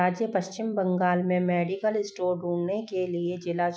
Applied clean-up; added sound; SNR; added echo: classical method Wiener filter.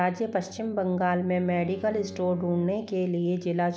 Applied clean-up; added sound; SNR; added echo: none; Bowed string instrument; 18 dB; none.